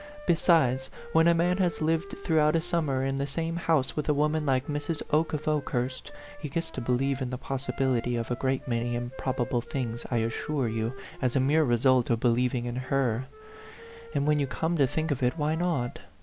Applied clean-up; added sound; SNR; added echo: none; Wind instrument, woodwind instrument; 19 dB; none.